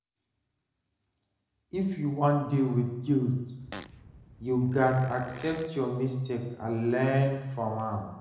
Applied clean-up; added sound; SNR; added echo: none; Fart; 17 dB; reverberation time 0.9 s.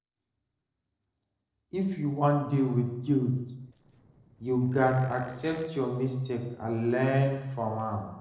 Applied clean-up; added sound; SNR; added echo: neural separator model SepFormer DNS4.